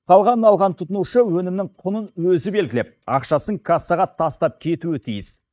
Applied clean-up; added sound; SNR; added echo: neural mask model DeepFilterNet 3.